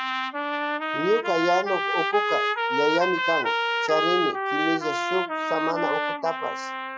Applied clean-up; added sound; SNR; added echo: classical method Wiener filter.